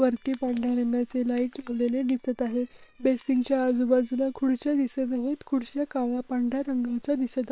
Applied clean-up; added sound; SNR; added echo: neural separator model SepFormer WHAM!.